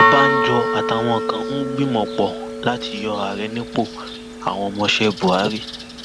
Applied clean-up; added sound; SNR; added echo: none; Church bell; 0 dB; none.